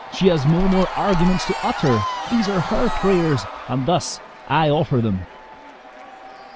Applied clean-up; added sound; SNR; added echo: none; Crowd / Cheering; 10 dB; none.